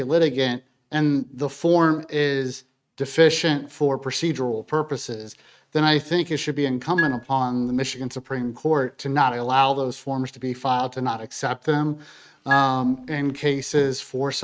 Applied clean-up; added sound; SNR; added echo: neural mask model RNNoise.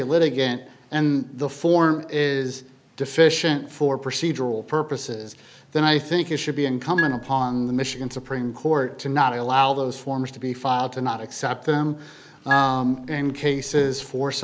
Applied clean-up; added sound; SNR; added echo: none; Marimba, xylophone; 9 dB; none.